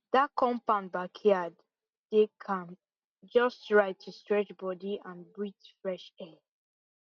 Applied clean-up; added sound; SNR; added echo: none; none; none; none.